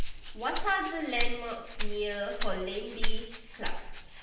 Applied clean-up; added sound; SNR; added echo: none; Rattle (instrument); -5 dB; reverberation time 0.8 s.